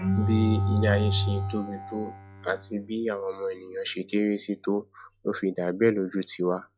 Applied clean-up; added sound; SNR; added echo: classical method log-MMSE.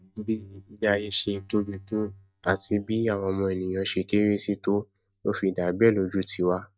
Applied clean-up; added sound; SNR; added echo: neural mask model DeepFilterNet 3.